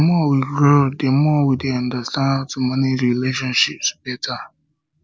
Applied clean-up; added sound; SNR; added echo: none; none; none; none.